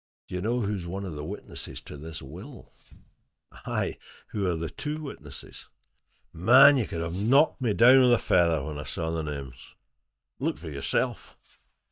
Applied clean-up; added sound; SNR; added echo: neural mask model DeepFilterNet 3.